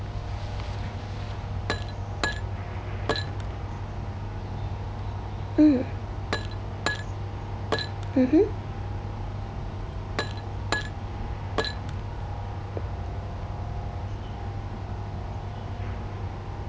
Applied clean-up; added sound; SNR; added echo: none; Glass; 6 dB; none.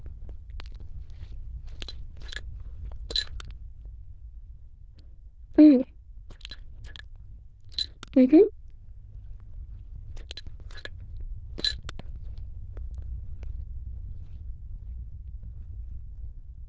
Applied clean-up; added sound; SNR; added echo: neural diffusion model UNIVERSE++.